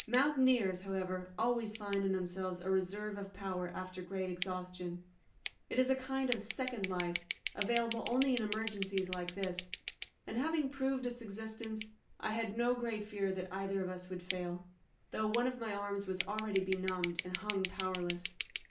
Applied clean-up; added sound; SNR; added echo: none; Scissors; -3 dB; reverberation time 0.4 s.